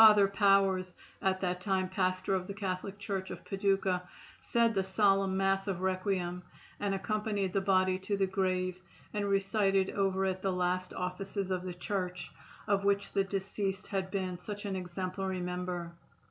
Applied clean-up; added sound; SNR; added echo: none; none; none; none.